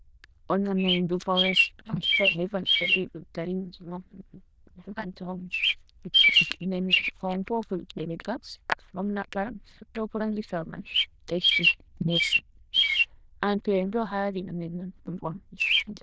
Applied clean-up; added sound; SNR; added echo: neural diffusion model UNIVERSE++.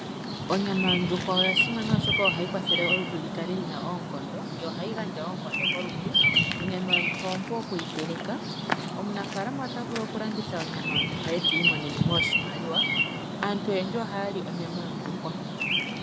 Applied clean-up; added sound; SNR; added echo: none; Bird vocalization, bird call, bird song; -4 dB; none.